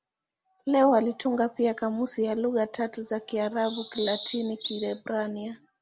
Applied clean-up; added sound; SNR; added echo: none; Bird vocalization, bird call, bird song; 6 dB; none.